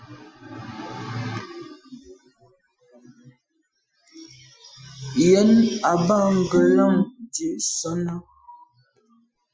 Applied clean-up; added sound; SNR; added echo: classical method Wiener filter.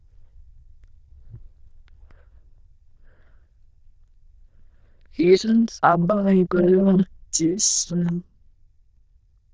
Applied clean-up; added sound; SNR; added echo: neural diffusion model UNIVERSE++.